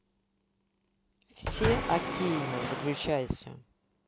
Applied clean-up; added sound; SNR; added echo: none; Mechanisms + Slam; 4 dB; none.